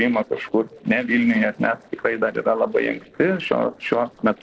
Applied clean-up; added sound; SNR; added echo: neural separator model SepFormer DNS4.